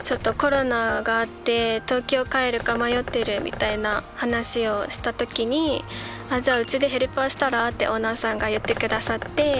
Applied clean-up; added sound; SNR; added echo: none; Bird; 15 dB; none.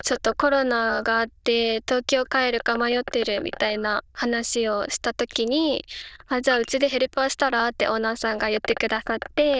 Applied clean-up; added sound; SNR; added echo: neural diffusion model UNIVERSE++.